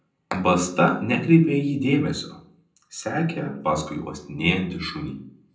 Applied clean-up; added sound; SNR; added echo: none; none; none; reverberation time 0.6 s.